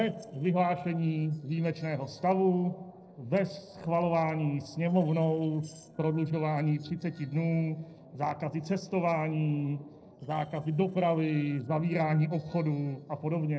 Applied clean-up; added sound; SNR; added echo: neural separator model SepFormer DNS4.